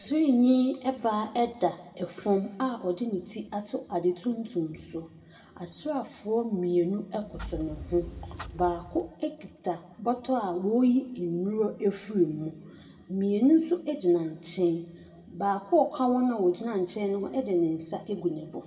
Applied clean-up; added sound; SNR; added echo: none; Clock; 13 dB; reverberation time 1.1 s.